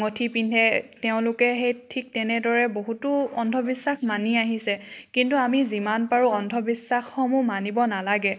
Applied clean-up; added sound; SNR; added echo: neural mask model Resemble Enhance denoiser.